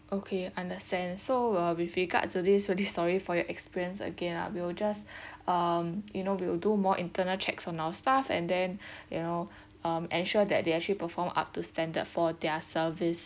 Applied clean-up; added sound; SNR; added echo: none; none; none; none.